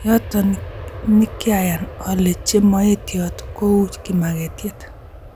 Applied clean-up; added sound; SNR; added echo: none; Aircraft; 14 dB; none.